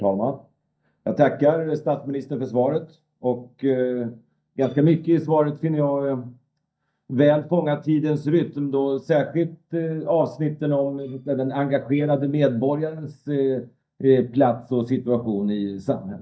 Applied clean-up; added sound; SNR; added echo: neural mask model DeepFilterNet 3.